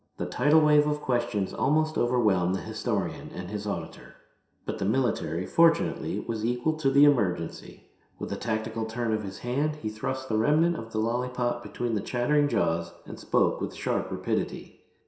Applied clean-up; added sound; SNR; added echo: none; none; none; reverberation time 0.7 s.